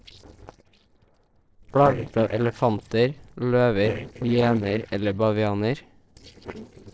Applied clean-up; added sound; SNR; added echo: neural separator model SepFormer DNS4.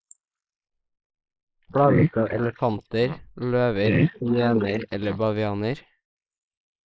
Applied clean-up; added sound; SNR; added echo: neural mask model Resemble Enhance denoiser.